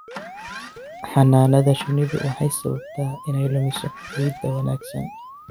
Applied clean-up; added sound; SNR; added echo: none; Alarm + Engine starting; 15 dB; none.